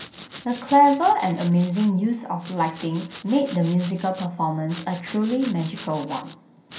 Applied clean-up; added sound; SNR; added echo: none; Domestic sounds, home sounds; 15 dB; reverberation time 0.5 s.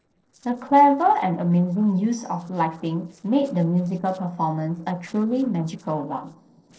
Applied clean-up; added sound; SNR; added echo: neural separator model SepFormer DNS4.